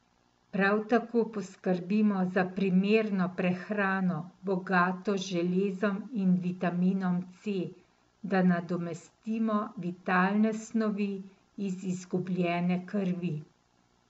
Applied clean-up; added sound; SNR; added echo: none; none; none; none.